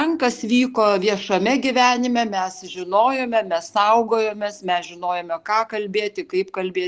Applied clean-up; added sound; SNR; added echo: none; none; none; none.